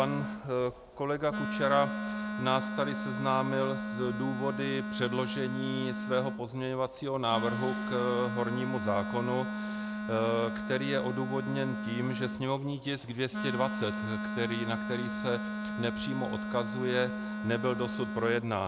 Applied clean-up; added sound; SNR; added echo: none; Wind instrument, woodwind instrument; 4 dB; none.